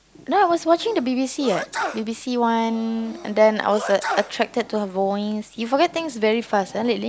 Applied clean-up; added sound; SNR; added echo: none; Sneeze; 12 dB; none.